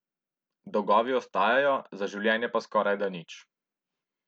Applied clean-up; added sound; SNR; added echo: none; none; none; none.